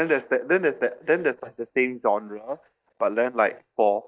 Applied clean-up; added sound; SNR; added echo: neural mask model DeepFilterNet 3.